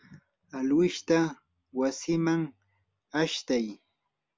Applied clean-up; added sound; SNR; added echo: none; none; none; none.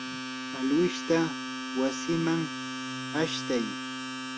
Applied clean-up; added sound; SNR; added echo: none; Domestic sounds, home sounds; 5 dB; none.